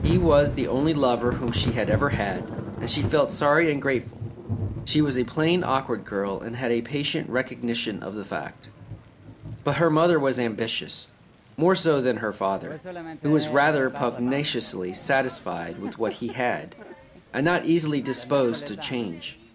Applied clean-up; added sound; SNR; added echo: none; Thunder / Rain; 10 dB; none.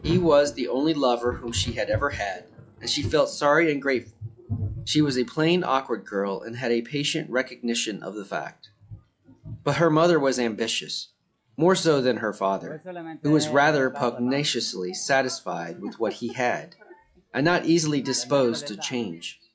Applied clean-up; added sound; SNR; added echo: classical method log-MMSE.